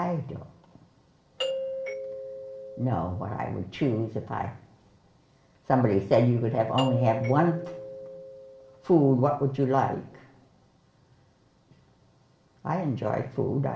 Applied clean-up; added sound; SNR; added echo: none; Doorbell; 7 dB; reverberation time 0.9 s.